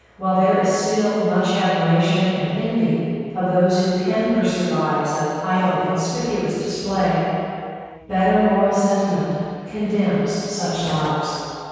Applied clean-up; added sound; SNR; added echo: none; Gunshot, gunfire; 19 dB; reverberation time 2.2 s.